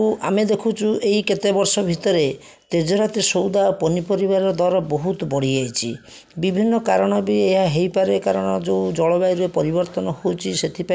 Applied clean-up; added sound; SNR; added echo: none; none; none; none.